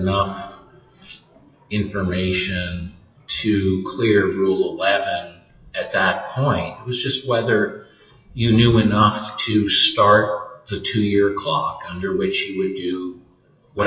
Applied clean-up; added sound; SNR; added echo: classical method WPE with log-MMSE.